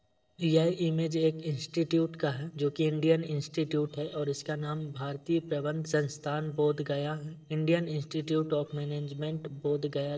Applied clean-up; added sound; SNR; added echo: neural separator model SepFormer DNS4.